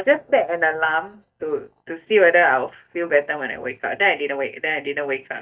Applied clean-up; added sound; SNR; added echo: neural mask model DeepFilterNet 3.